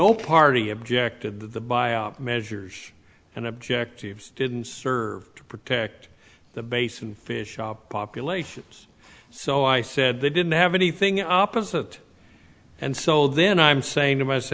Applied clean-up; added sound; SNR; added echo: none; none; none; none.